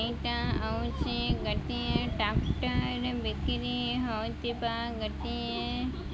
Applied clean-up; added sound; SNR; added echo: none; none; none; none.